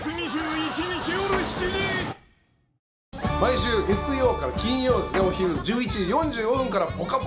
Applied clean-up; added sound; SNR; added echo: none; Guitar; 11 dB; reverberation time 0.5 s.